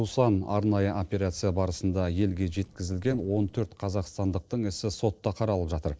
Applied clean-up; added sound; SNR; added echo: neural separator model SepFormer DNS4.